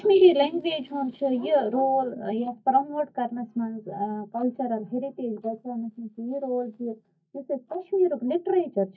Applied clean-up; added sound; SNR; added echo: neural mask model DeepFilterNet 3.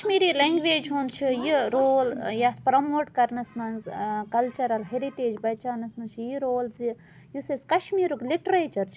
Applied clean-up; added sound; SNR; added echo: none; none; none; none.